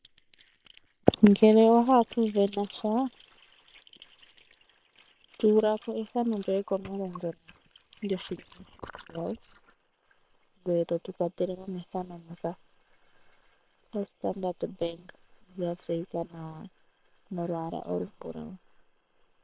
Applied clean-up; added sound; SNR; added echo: neural separator model SepFormer WHAM!.